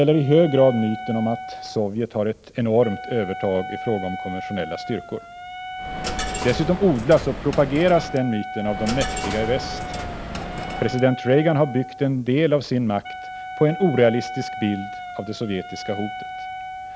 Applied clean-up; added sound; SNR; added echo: none; Coin (dropping) + Wind instrument, woodwind instrument; 10 dB; none.